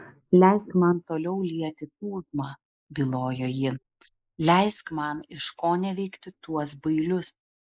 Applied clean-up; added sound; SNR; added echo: neural mask model Resemble Enhance denoiser.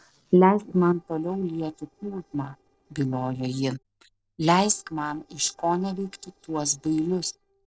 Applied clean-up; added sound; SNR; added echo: neural separator model SepFormer DNS4.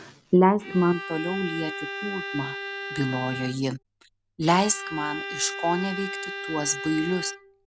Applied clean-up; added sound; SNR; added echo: none; Bowed string instrument; 9 dB; none.